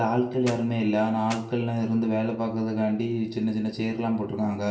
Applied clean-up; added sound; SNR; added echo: none; Clapping; 15 dB; reverberation time 0.9 s.